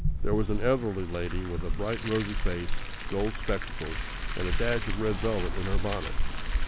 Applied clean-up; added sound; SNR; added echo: none; Car; -3 dB; none.